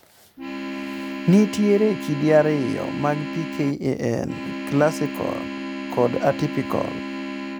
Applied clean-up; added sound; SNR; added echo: none; Organ; 7 dB; none.